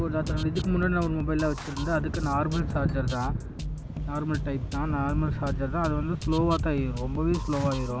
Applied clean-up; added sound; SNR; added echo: none; Drum kit + Thunder / Rain; 3 dB; none.